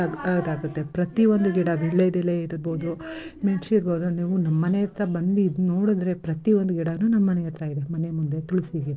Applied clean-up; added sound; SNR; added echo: none; none; none; none.